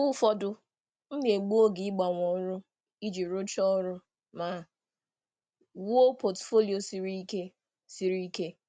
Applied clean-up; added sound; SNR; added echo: none; none; none; none.